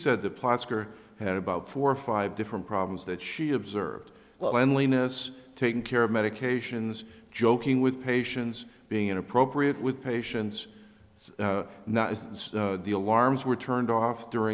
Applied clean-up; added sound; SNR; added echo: none; none; none; none.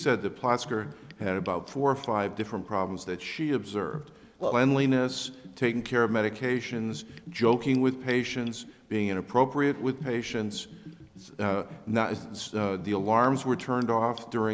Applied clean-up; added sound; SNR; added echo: none; Bathtub (filling or washing) / Gurgling; 19 dB; none.